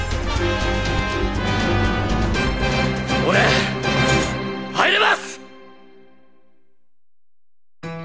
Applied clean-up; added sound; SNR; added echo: none; none; none; none.